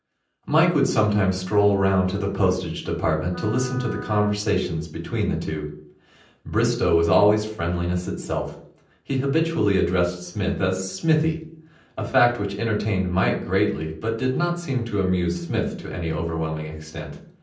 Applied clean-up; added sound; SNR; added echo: none; Wind instrument, woodwind instrument; 18 dB; reverberation time 0.6 s.